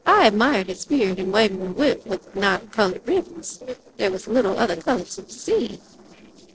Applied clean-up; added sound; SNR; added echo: neural separator model SepFormer DNS4.